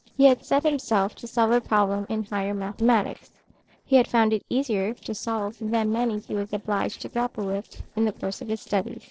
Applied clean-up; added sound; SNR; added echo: neural separator model SepFormer DNS4.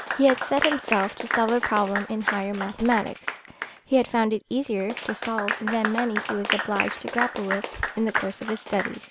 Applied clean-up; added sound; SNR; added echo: none; Applause / Clapping; 5 dB; none.